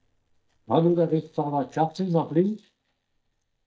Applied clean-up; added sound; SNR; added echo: neural mask model DeepFilterNet 3.